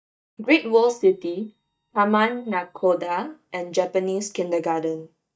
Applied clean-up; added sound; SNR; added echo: neural mask model DeepFilterNet 3.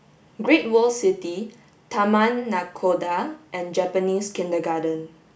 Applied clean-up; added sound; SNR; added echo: none; none; none; none.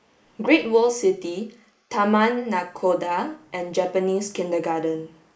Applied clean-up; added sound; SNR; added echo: neural mask model Resemble Enhance denoiser.